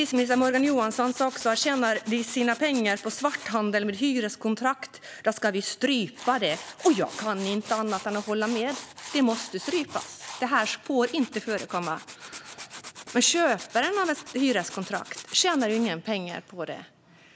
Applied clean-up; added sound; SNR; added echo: none; Tools; 17 dB; none.